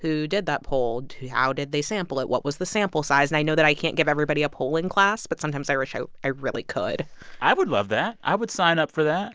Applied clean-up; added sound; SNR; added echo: none; none; none; none.